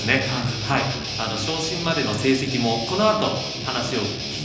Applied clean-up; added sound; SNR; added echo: none; Guitar; 6 dB; reverberation time 1.0 s.